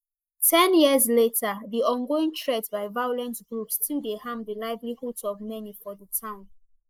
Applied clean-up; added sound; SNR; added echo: neural mask model Resemble Enhance denoiser.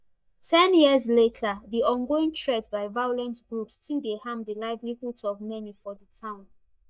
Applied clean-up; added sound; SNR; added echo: neural mask model DeepFilterNet 3.